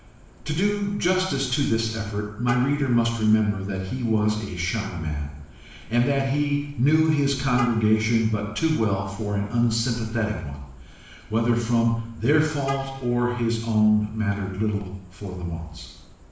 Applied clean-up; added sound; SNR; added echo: none; Vehicle horn, car horn, honking; 20 dB; reverberation time 0.6 s.